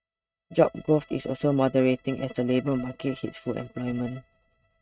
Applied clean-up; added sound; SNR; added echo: neural mask model RNNoise.